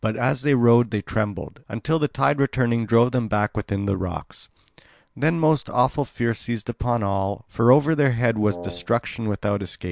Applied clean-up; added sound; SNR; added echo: none; Wind instrument, woodwind instrument; 15 dB; none.